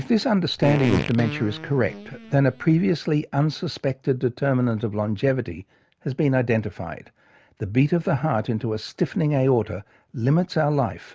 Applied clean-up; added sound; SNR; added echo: none; Fart; 7 dB; none.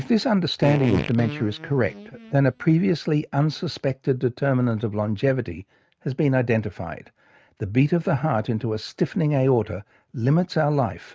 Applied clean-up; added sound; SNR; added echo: neural mask model RNNoise.